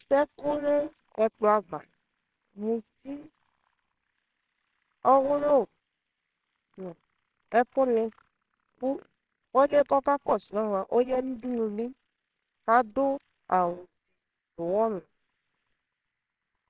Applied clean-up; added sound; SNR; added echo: neural separator model SepFormer WHAMR!.